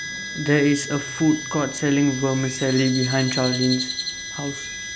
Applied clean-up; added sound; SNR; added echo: none; Harmonica + Crow; 8 dB; none.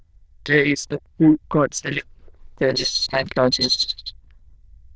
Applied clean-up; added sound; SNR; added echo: neural diffusion model UNIVERSE++.